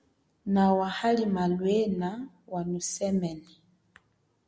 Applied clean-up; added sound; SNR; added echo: none; none; none; none.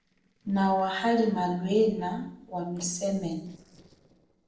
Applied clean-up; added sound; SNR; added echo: neural separator model SepFormer DNS4.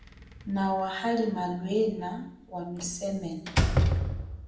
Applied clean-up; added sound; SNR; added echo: none; Slam; 0 dB; reverberation time 0.7 s.